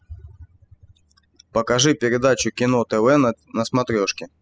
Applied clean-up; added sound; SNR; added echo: classical method spectral subtraction.